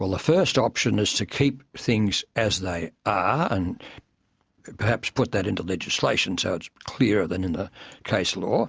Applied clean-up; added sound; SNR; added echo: none; none; none; none.